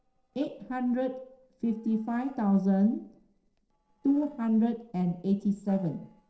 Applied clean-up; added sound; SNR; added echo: neural separator model SepFormer DNS4.